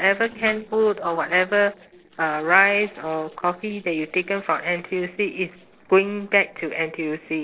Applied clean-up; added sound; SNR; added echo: neural separator model SepFormer DNS4.